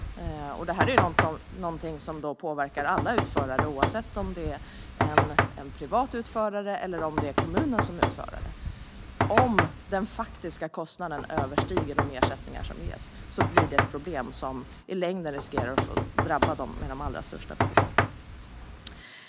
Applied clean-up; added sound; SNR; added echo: none; Knock; -3 dB; none.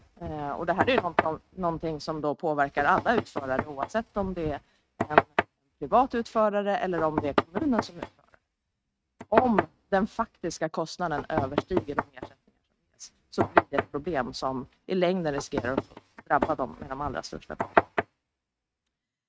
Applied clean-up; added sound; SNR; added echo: neural mask model RNNoise.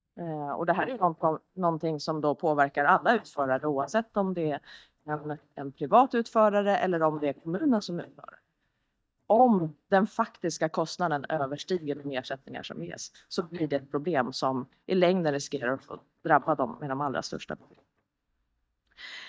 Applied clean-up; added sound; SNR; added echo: neural mask model DeepFilterNet 3.